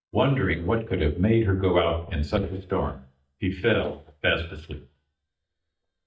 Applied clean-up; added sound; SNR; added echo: neural mask model DeepFilterNet 3.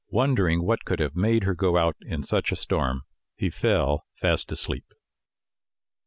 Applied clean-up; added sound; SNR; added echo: none; none; none; none.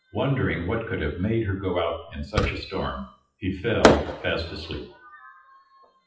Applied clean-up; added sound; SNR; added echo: classical method WPE with log-MMSE.